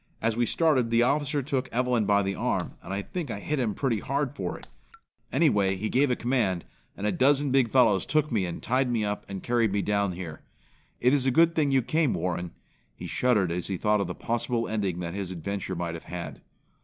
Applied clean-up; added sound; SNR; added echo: none; Raindrop; 14 dB; none.